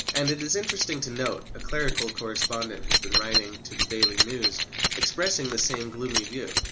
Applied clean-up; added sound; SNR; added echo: none; Keys jangling; -3 dB; none.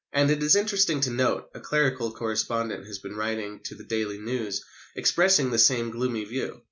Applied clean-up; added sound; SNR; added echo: none; none; none; none.